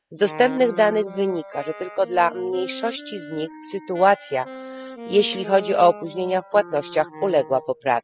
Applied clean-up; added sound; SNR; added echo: classical method spectral subtraction.